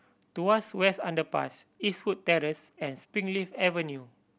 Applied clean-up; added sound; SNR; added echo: none; none; none; none.